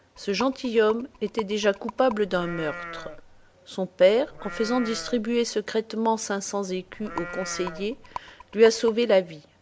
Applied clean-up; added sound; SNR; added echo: none; Rattle + Livestock, farm animals, working animals; 14 dB; none.